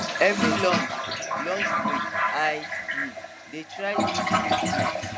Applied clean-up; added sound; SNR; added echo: none; Toilet flush; -3 dB; none.